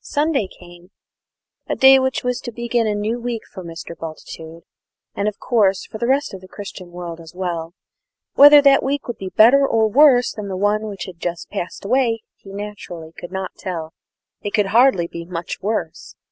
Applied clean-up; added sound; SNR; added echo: none; none; none; none.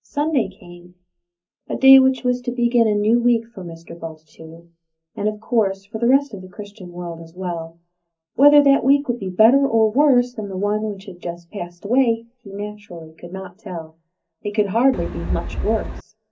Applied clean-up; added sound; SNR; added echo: none; Wind; 4 dB; reverberation time 0.3 s.